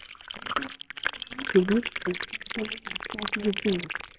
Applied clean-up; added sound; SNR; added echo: neural separator model SepFormer WHAMR!.